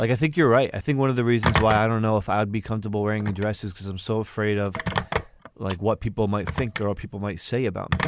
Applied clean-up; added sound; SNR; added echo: none; Telephone; 8 dB; none.